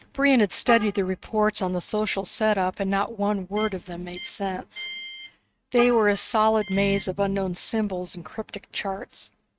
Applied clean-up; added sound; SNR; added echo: neural mask model RNNoise.